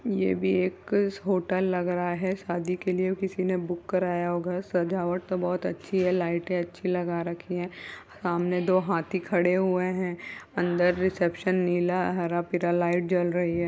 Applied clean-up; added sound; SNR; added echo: none; none; none; none.